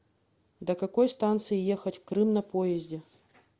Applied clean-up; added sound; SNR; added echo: none; none; none; none.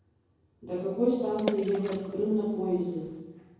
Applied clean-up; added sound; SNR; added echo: none; Water / Splash, splatter; 9 dB; reverberation time 1.3 s.